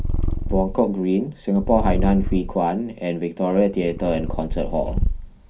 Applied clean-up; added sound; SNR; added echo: none; Purr; 3 dB; reverberation time 0.3 s.